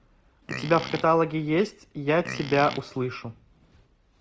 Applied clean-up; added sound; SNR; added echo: none; Livestock, farm animals, working animals; 11 dB; none.